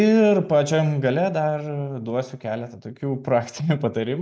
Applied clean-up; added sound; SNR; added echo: none; none; none; none.